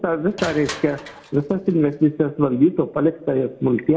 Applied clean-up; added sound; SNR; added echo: none; Crushing; 19 dB; reverberation time 0.5 s.